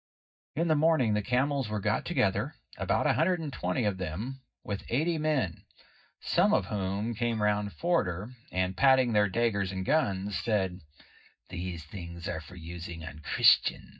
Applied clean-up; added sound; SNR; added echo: neural mask model DeepFilterNet 3.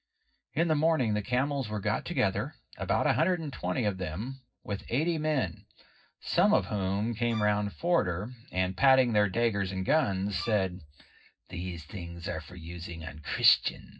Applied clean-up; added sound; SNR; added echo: neural separator model SepFormer DNS4.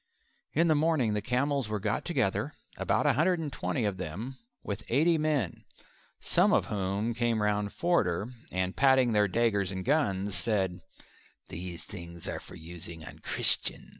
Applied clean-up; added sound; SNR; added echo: none; none; none; none.